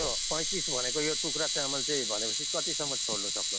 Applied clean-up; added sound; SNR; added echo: none; Camera; -5 dB; none.